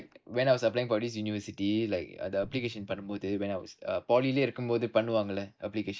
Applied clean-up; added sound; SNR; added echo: neural mask model DeepFilterNet 3.